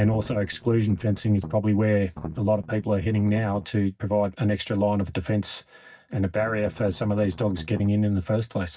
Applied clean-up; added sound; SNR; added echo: neural mask model DeepFilterNet 3.